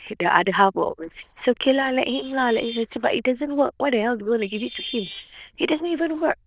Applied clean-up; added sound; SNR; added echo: neural diffusion model UNIVERSE++.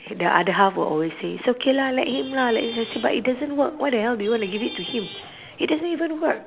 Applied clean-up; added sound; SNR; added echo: none; Traffic noise, roadway noise / Vehicle horn, car horn, honking; 16 dB; none.